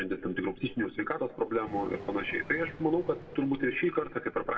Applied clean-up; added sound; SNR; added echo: none; Thunder / Rain; 17 dB; reverberation time 1.4 s.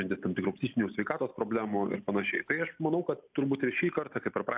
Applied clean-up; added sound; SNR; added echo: none; none; none; none.